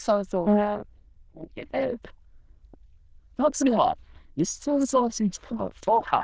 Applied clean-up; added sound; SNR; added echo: neural diffusion model UNIVERSE++.